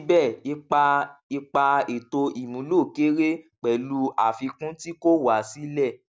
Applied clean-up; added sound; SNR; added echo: none; none; none; none.